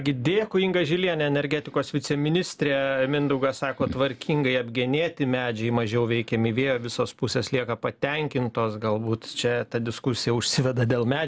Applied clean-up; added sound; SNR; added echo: none; none; none; none.